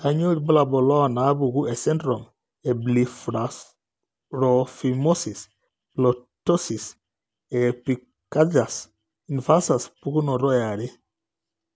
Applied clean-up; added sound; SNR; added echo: none; none; none; none.